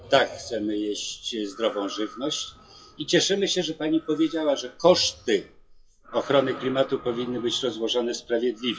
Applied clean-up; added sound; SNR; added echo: classical method WPE with log-MMSE.